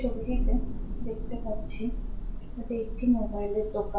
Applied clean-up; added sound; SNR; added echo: none; Thunder / Rain; -1 dB; reverberation time 0.3 s.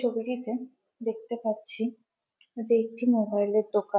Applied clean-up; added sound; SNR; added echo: none; none; none; none.